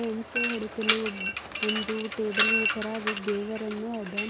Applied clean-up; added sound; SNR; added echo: none; Mechanisms; -5 dB; none.